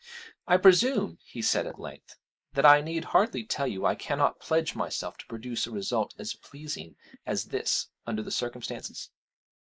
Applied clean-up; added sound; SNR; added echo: neural mask model Resemble Enhance denoiser.